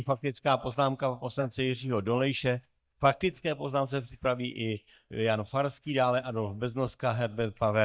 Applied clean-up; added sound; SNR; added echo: neural mask model DeepFilterNet 3.